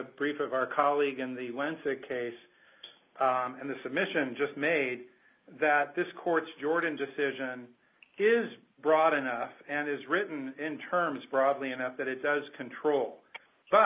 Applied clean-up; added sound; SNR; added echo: none; none; none; none.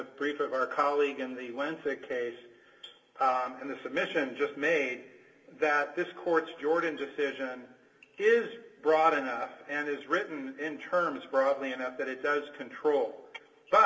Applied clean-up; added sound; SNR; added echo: none; none; none; reverberation time 1.6 s.